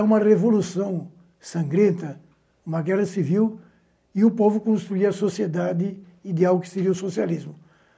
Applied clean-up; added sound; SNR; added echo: none; none; none; none.